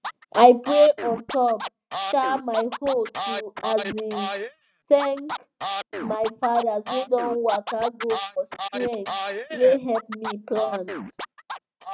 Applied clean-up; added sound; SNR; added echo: neural mask model RNNoise.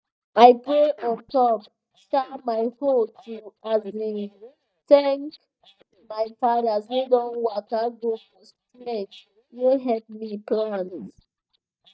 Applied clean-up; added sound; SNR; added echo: neural mask model DeepFilterNet 3.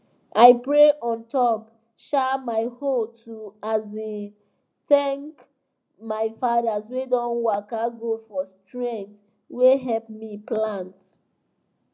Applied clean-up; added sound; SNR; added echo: none; none; none; none.